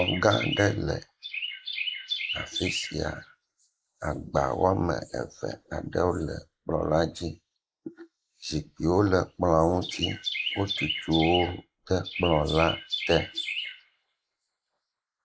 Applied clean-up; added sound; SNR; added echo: neural mask model Resemble Enhance denoiser.